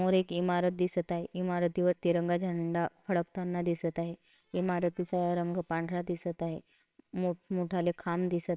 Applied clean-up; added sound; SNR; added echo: neural separator model SepFormer WHAMR!.